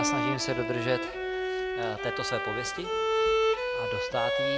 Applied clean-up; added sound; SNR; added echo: none; Bowed string instrument; -5 dB; none.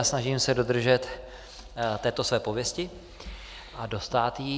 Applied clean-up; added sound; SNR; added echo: none; none; none; none.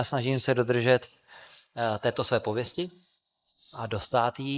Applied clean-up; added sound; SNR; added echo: neural mask model Resemble Enhance denoiser.